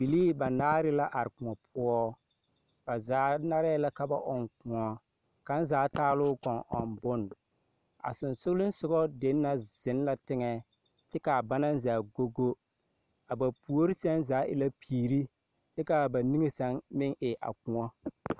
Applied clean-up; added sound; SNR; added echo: none; none; none; none.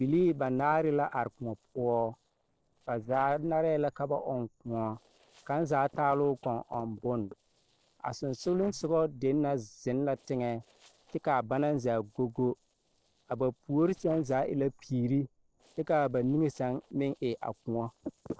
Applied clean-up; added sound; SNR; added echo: neural separator model SepFormer DNS4.